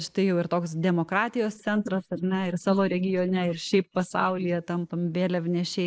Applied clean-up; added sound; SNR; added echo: neural mask model Resemble Enhance denoiser.